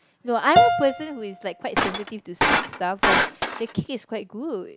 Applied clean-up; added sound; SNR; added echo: none; Shatter + Piano; -5 dB; none.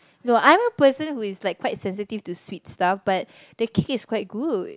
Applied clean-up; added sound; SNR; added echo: none; none; none; none.